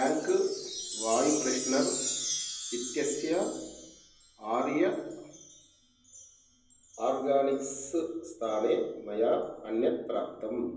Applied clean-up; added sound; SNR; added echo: none; Chime; 9 dB; reverberation time 0.3 s.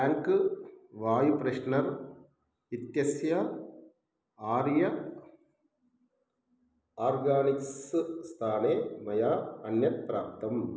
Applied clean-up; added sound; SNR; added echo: none; none; none; none.